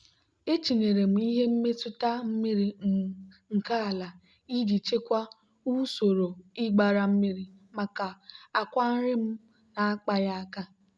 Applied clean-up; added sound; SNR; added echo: none; none; none; none.